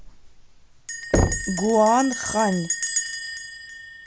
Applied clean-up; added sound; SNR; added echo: none; Knock + Bell; 2 dB; none.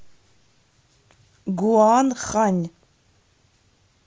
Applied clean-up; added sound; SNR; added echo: none; none; none; none.